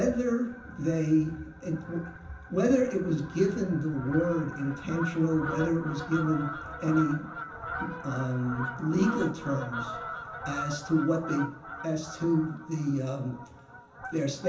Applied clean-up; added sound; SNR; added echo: none; Fowl; 10 dB; reverberation time 0.6 s.